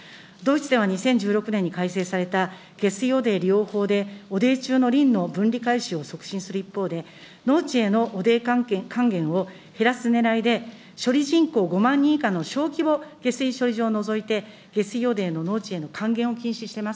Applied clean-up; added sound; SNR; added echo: none; none; none; none.